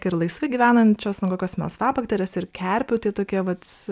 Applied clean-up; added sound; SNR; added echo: none; none; none; none.